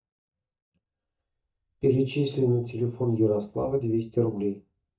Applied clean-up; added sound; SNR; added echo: neural mask model DeepFilterNet 3.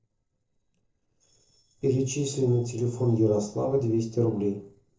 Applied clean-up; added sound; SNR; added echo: neural separator model SepFormer DNS4.